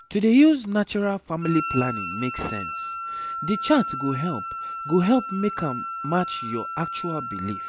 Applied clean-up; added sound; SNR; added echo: none; Wind instrument, woodwind instrument; 8 dB; none.